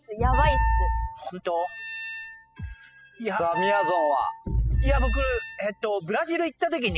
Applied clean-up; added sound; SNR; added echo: classical method spectral subtraction.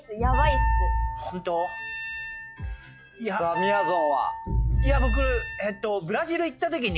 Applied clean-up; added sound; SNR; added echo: classical method log-MMSE.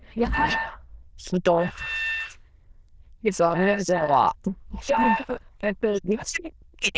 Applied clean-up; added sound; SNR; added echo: neural diffusion model UNIVERSE++.